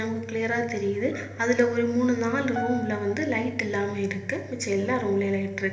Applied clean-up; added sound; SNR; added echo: none; Piano; 12 dB; reverberation time 1.0 s.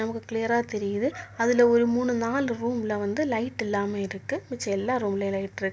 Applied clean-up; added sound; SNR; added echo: none; none; none; none.